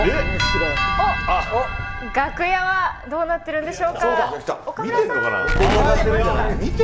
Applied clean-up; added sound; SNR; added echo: none; Explosion; 4 dB; none.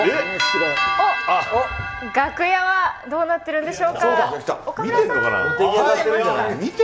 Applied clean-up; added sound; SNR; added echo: none; none; none; none.